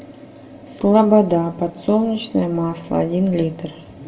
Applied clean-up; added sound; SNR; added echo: none; none; none; reverberation time 0.6 s.